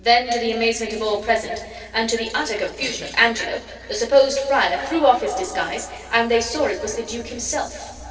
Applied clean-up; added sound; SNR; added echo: neural separator model SepFormer DNS4.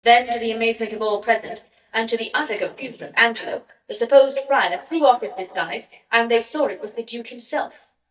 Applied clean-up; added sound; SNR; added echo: neural mask model DeepFilterNet 3.